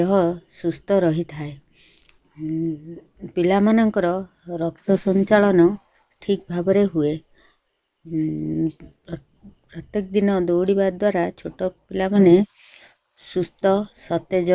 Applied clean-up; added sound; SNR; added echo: neural mask model Resemble Enhance denoiser.